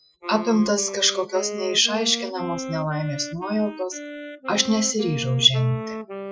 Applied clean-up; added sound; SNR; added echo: classical method Wiener filter.